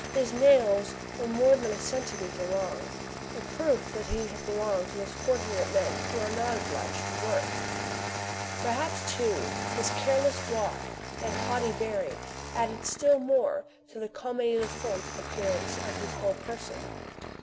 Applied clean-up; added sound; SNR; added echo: none; Engine starting; 6 dB; none.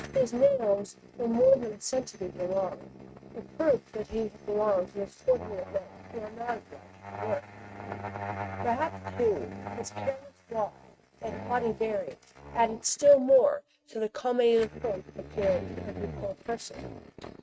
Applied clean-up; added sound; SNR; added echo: neural mask model RNNoise.